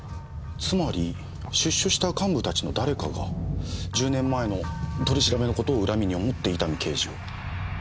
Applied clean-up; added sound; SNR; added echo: none; none; none; none.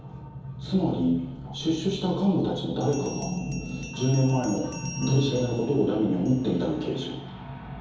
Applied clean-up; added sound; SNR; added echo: none; Bell; 20 dB; reverberation time 2.2 s.